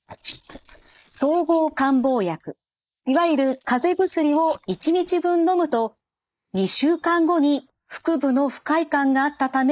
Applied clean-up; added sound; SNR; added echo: neural mask model Resemble Enhance denoiser.